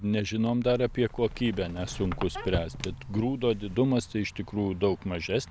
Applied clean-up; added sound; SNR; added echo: none; Squeak; 11 dB; none.